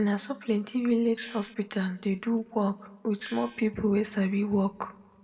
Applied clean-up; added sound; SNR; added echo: none; Gong; 14 dB; reverberation time 1.2 s.